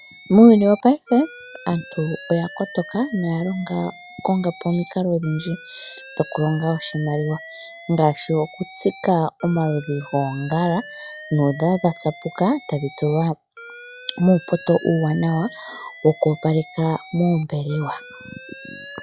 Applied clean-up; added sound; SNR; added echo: classical method log-MMSE.